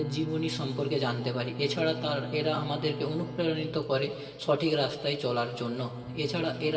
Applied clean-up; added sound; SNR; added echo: none; Bowed string instrument; 10 dB; reverberation time 2.0 s.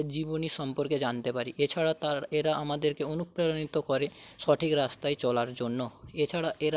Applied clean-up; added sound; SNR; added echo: none; none; none; none.